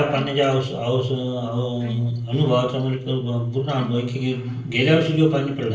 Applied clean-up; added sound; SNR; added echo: neural separator model SepFormer DNS4.